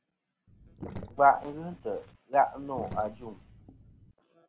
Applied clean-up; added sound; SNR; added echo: none; Sink (filling or washing); 15 dB; none.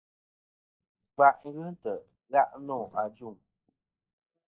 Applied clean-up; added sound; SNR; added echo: neural mask model DeepFilterNet 3.